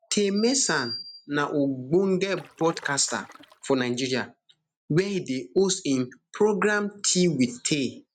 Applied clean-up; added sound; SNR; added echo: neural mask model RNNoise.